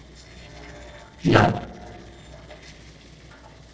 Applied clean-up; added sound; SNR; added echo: neural separator model SepFormer DNS4.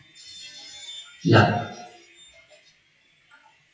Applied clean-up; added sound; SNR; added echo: classical method WPE with log-MMSE.